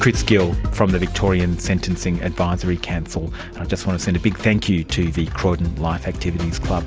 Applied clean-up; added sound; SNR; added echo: none; none; none; none.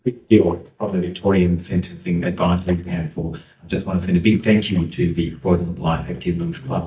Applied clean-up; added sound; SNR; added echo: neural mask model DeepFilterNet 3.